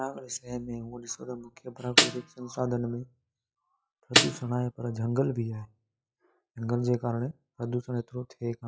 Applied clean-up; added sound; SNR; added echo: classical method log-MMSE.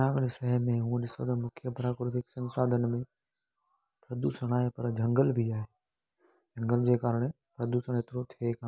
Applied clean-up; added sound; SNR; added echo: none; none; none; none.